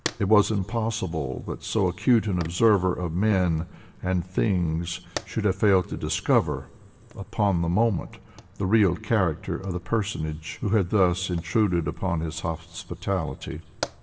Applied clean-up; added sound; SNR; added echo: none; Fire; 19 dB; reverberation time 1.9 s.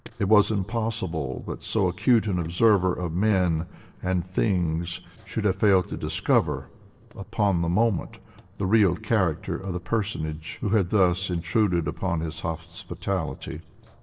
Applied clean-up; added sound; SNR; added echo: neural separator model SepFormer DNS4.